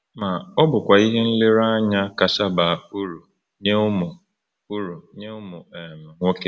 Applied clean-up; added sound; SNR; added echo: none; none; none; none.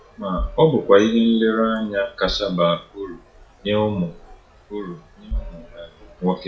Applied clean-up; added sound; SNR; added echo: classical method WPE with log-MMSE.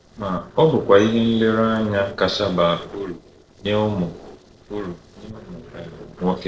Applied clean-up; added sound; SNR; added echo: neural separator model SepFormer DNS4.